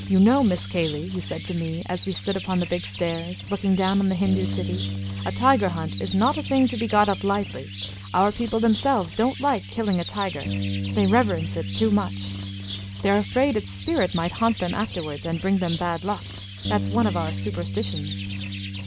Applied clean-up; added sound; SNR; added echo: none; Bass guitar + Bird; 7 dB; none.